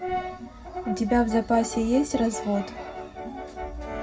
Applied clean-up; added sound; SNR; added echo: none; Brass instrument; 8 dB; reverberation time 0.4 s.